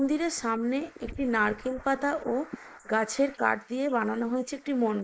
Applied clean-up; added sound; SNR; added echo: neural mask model Resemble Enhance denoiser.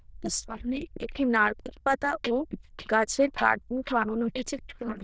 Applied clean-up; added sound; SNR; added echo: neural diffusion model UNIVERSE++.